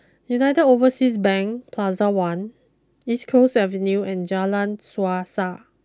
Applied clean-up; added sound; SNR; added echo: none; none; none; none.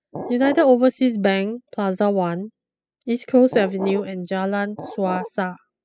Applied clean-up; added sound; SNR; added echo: classical method spectral subtraction.